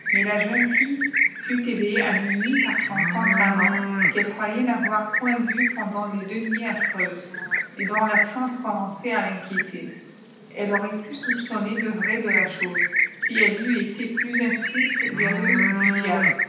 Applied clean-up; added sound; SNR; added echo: none; Livestock, farm animals, working animals; -2 dB; reverberation time 0.9 s.